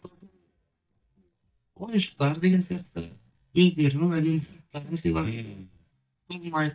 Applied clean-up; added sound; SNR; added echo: neural mask model DeepFilterNet 3.